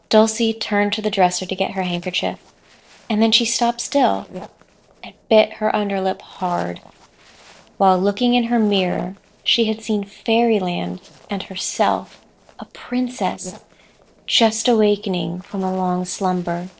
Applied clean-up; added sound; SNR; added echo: neural separator model SepFormer DNS4.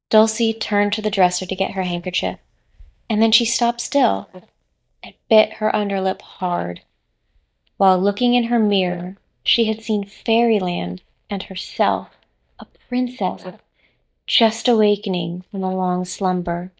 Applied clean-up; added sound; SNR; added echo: neural mask model DeepFilterNet 3.